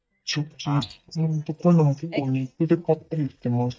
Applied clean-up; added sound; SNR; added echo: neural mask model DeepFilterNet 3.